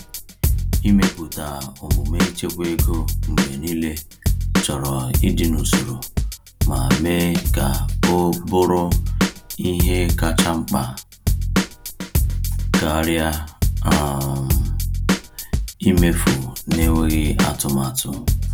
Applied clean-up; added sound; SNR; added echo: none; Drum / Drum kit; -2 dB; none.